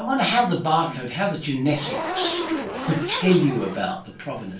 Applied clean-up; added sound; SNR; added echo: none; Zipper (clothing); 8 dB; reverberation time 0.2 s.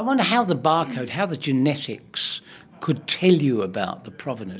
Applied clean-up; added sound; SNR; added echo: none; none; none; none.